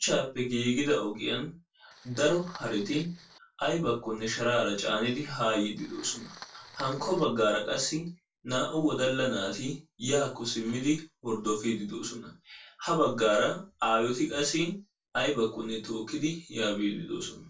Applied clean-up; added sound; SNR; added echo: neural separator model SepFormer DNS4.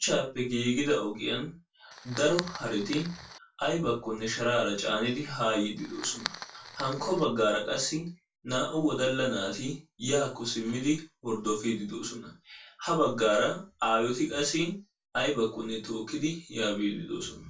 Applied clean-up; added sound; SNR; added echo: none; Fire; 12 dB; reverberation time 0.2 s.